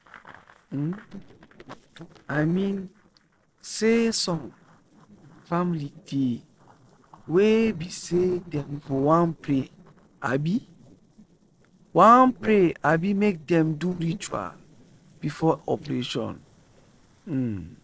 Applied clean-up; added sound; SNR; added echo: neural separator model SepFormer DNS4.